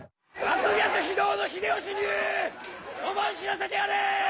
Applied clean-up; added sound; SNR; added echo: none; none; none; none.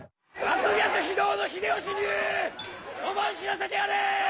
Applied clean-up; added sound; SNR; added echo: none; Guitar; 17 dB; none.